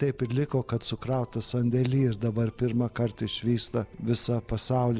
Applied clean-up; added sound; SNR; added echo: none; none; none; none.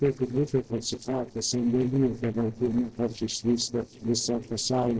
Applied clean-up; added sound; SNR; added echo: neural separator model SepFormer DNS4.